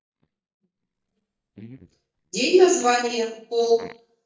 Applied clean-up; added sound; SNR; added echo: neural mask model DeepFilterNet 3.